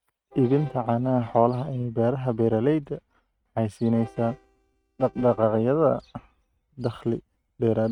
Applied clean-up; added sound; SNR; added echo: neural mask model RNNoise.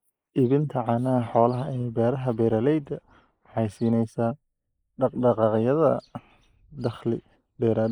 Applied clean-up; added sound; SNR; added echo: neural mask model Resemble Enhance denoiser.